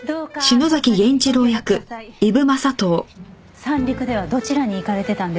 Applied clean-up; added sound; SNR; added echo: none; none; none; none.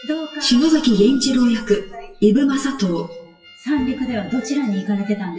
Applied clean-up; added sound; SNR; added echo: classical method WPE with log-MMSE.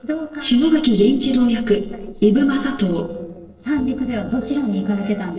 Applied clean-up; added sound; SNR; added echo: neural separator model SepFormer DNS4.